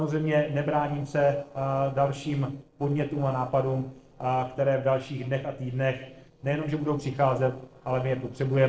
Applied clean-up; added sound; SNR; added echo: neural separator model SepFormer DNS4.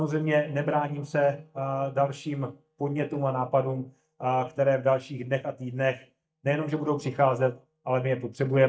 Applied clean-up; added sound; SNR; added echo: neural mask model DeepFilterNet 3.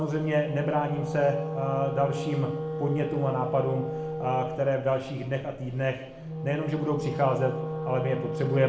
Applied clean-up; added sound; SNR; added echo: none; Wind instrument, woodwind instrument; 5 dB; reverberation time 0.8 s.